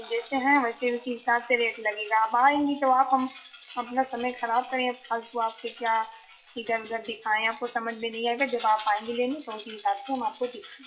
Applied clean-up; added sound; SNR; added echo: classical method WPE with log-MMSE.